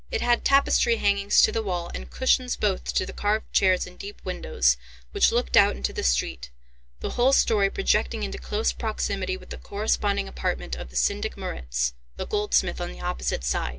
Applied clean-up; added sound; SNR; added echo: none; none; none; none.